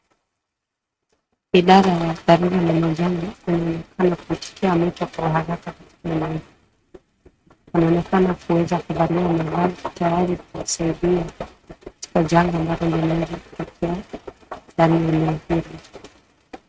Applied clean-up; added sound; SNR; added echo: neural mask model RNNoise.